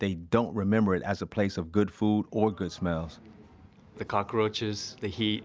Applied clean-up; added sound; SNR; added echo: none; none; none; none.